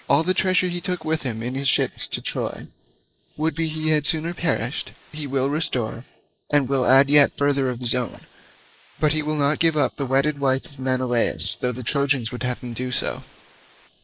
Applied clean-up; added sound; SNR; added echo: neural mask model Resemble Enhance denoiser.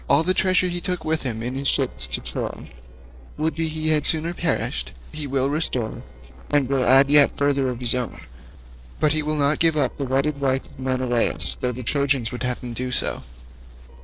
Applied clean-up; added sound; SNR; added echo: neural separator model SepFormer DNS4.